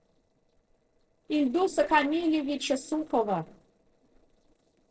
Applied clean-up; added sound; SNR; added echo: neural separator model SepFormer DNS4.